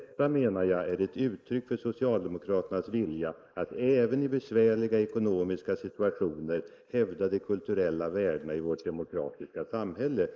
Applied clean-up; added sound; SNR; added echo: neural mask model Resemble Enhance denoiser.